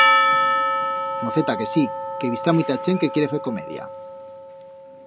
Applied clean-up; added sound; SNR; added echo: none; Percussion; -2 dB; none.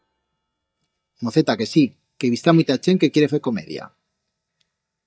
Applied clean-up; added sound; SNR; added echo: neural mask model DeepFilterNet 3.